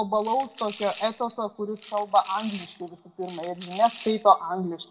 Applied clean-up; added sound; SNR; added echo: none; Rattle / Rattle (instrument); 11 dB; reverberation time 1.1 s.